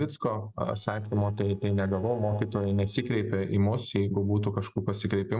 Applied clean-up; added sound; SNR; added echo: neural separator model SepFormer DNS4.